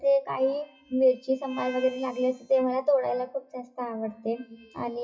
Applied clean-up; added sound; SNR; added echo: classical method WPE with log-MMSE.